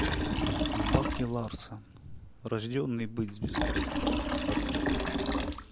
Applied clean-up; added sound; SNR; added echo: none; Liquid; -3 dB; none.